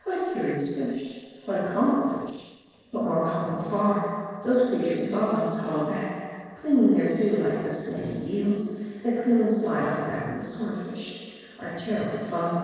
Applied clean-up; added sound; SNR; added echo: neural separator model SepFormer DNS4.